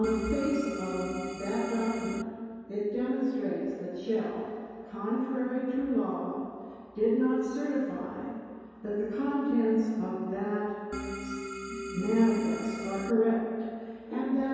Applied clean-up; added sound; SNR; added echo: none; Organ; 7 dB; reverberation time 2.2 s.